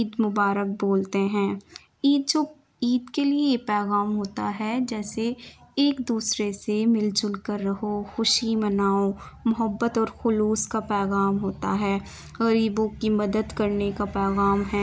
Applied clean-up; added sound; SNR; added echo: none; none; none; none.